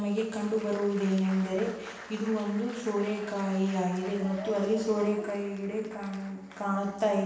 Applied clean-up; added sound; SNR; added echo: none; Applause; 18 dB; reverberation time 0.9 s.